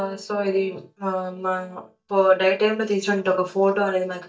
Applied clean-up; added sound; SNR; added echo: neural mask model DeepFilterNet 3.